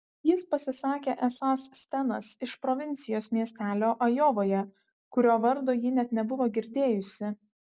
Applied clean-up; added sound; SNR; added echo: none; none; none; none.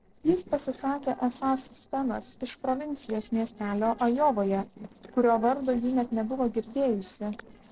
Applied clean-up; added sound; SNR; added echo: neural separator model SepFormer DNS4.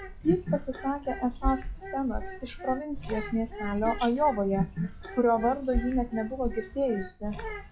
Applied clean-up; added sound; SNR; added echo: classical method log-MMSE.